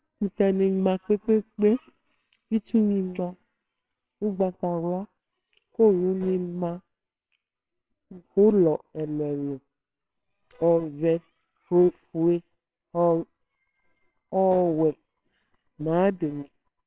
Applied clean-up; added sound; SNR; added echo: neural separator model SepFormer WHAMR!.